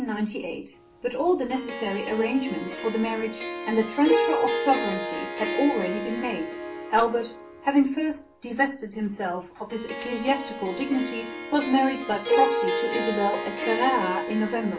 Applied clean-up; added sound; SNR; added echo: none; Harp; 4 dB; reverberation time 0.3 s.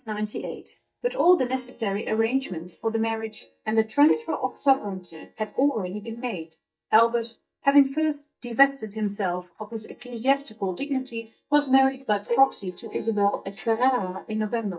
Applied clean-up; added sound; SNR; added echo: neural mask model DeepFilterNet 3.